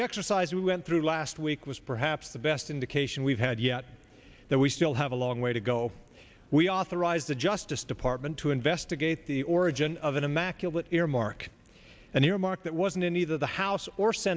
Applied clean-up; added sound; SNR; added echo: none; none; none; none.